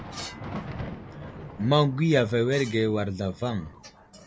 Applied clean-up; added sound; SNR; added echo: none; Thunder; 14 dB; none.